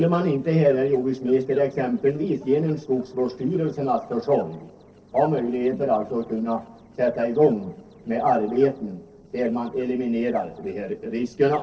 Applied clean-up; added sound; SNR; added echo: neural separator model SepFormer DNS4.